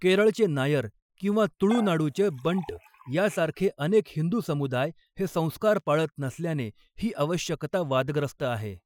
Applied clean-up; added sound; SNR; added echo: classical method Wiener filter.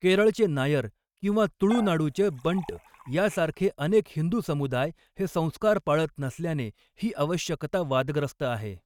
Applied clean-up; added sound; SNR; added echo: neural mask model RNNoise.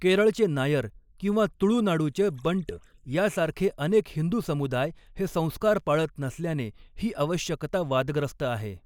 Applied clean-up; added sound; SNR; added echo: neural mask model Resemble Enhance denoiser.